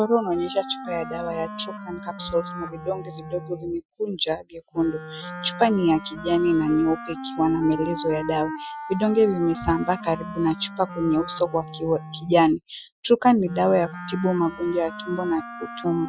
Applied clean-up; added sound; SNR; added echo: classical method Wiener filter.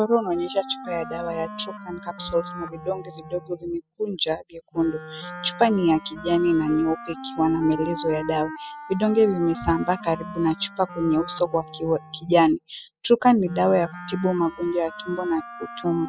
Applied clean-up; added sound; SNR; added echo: classical method spectral subtraction.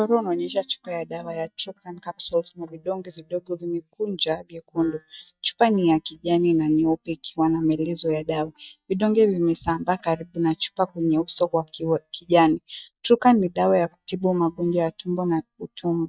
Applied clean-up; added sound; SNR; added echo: neural mask model DeepFilterNet 3.